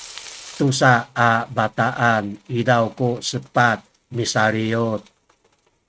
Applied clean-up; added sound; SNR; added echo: neural mask model RNNoise.